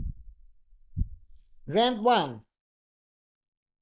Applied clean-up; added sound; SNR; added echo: neural mask model Resemble Enhance denoiser.